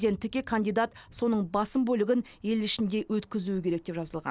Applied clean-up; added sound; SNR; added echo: none; none; none; none.